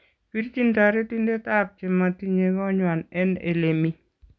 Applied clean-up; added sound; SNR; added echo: none; none; none; none.